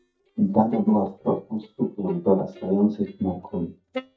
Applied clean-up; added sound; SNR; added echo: neural mask model DeepFilterNet 3.